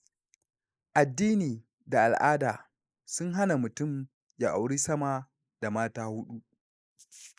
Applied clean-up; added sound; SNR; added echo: neural mask model Resemble Enhance denoiser.